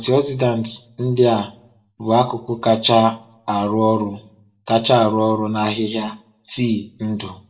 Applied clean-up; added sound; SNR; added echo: none; none; none; reverberation time 0.3 s.